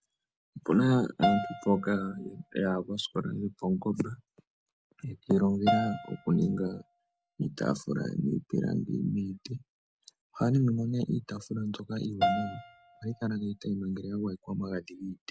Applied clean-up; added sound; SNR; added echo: none; Piano; 6 dB; none.